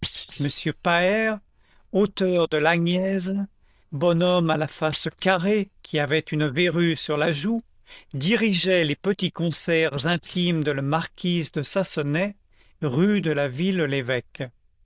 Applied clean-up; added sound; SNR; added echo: neural diffusion model UNIVERSE++.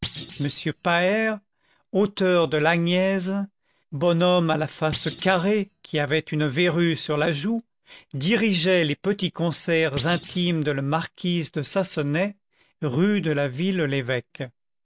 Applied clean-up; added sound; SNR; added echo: none; Thump, thud; 16 dB; none.